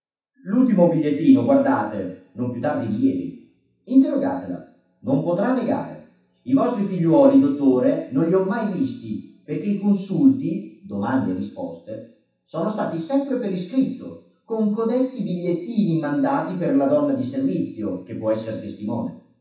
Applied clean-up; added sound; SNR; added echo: none; none; none; reverberation time 0.7 s.